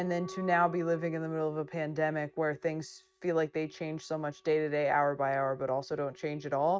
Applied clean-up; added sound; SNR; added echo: neural mask model RNNoise.